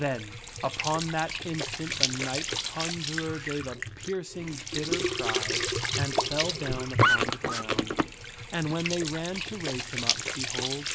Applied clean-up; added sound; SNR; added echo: none; Squeak / Trickle, dribble / Sink (filling or washing); -4 dB; none.